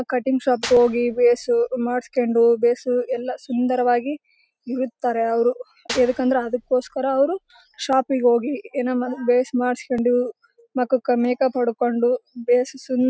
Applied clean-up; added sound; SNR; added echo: none; Clapping / Drum kit; 18 dB; none.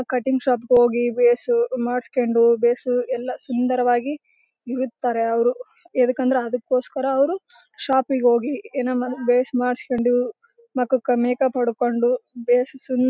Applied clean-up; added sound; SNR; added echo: none; none; none; none.